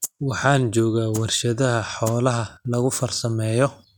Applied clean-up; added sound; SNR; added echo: neural mask model RNNoise.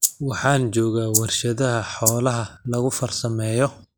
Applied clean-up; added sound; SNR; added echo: neural mask model Resemble Enhance denoiser.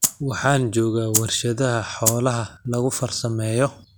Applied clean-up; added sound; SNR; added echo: none; Rattle (instrument); 3 dB; none.